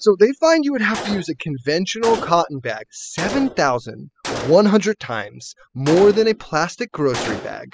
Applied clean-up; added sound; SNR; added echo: classical method spectral subtraction.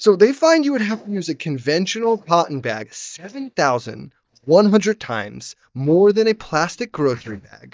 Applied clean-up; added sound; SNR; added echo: neural mask model DeepFilterNet 3.